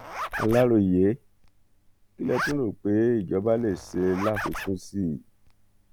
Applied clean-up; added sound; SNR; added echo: none; Zipper (clothing); 11 dB; none.